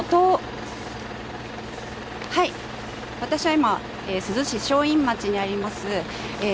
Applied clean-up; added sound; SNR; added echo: none; none; none; none.